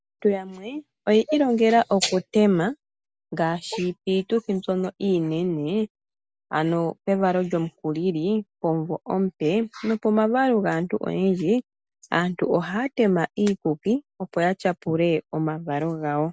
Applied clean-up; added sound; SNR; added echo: none; none; none; none.